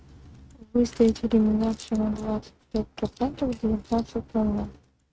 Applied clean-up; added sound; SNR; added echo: neural mask model RNNoise.